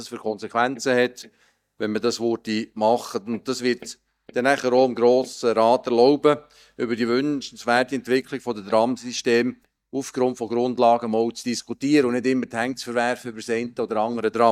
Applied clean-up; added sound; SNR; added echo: neural mask model DeepFilterNet 3.